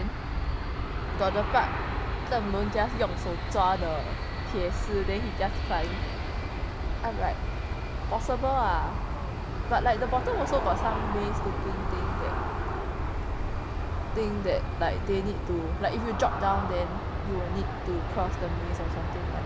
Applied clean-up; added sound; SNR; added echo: none; Aircraft; -1 dB; none.